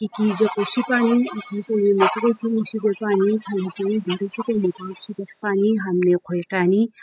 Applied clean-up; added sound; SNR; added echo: classical method spectral subtraction.